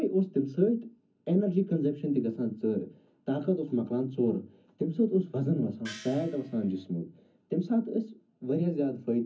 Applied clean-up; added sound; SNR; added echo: none; Gong; 18 dB; reverberation time 0.4 s.